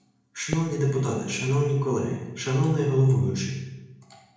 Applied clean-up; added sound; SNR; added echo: none; Fireworks; 18 dB; reverberation time 0.8 s.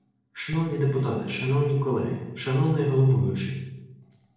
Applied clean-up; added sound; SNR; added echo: neural separator model SepFormer DNS4.